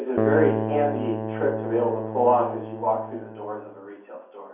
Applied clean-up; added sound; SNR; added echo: none; Keyboard (musical); 4 dB; reverberation time 0.6 s.